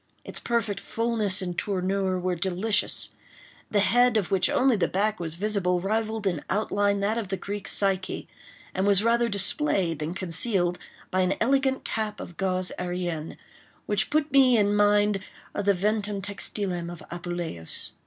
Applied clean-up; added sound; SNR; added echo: none; none; none; none.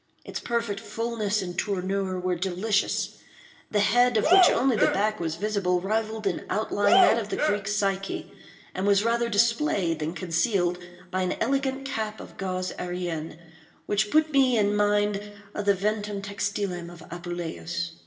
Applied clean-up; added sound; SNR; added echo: none; Cheering; -2 dB; reverberation time 0.9 s.